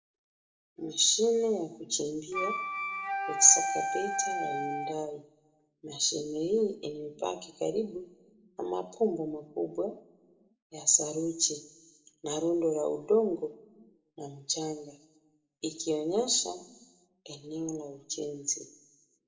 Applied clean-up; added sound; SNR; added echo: none; Wind instrument, woodwind instrument; 1 dB; reverberation time 0.6 s.